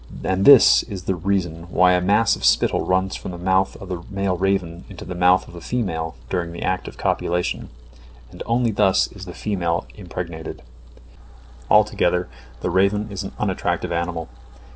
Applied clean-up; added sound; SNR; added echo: none; none; none; none.